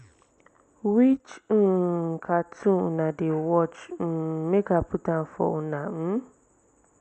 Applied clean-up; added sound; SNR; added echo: none; none; none; none.